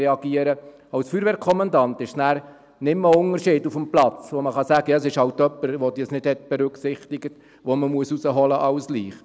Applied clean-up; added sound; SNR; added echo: none; none; none; none.